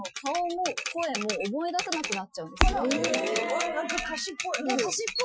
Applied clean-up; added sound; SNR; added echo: classical method Wiener filter.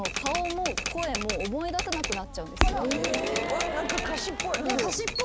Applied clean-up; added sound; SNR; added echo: none; Typewriter + Crackle; 2 dB; none.